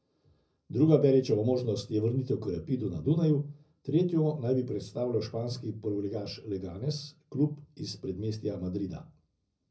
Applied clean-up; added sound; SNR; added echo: none; none; none; reverberation time 0.4 s.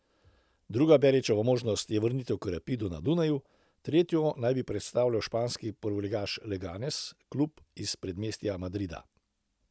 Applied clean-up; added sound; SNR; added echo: none; none; none; none.